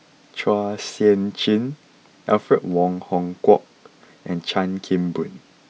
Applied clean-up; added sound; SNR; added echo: none; none; none; none.